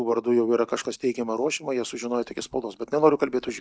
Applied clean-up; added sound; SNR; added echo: neural mask model DeepFilterNet 3.